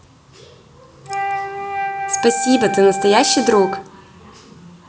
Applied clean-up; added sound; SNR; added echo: none; Wind instrument, woodwind instrument; 5 dB; none.